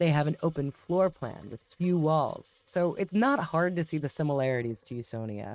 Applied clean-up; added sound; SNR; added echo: neural mask model RNNoise.